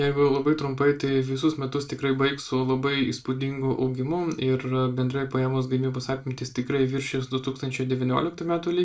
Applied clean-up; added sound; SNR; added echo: none; none; none; reverberation time 0.3 s.